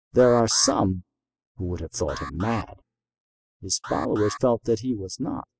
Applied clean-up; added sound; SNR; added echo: classical method spectral subtraction.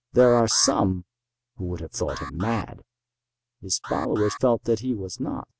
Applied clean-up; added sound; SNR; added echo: none; Alarm; 16 dB; none.